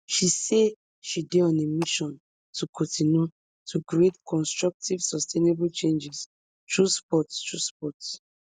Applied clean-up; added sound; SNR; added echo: neural mask model DeepFilterNet 3.